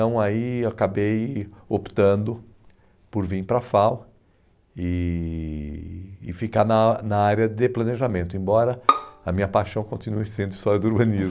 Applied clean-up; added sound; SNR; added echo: none; Bowed string instrument; 5 dB; none.